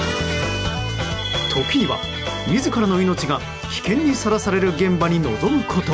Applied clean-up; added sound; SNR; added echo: none; none; none; none.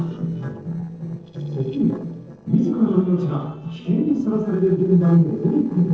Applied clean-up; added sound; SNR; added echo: neural separator model SepFormer DNS4.